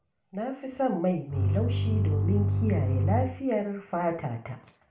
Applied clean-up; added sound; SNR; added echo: none; Bowed string instrument; -4 dB; reverberation time 0.4 s.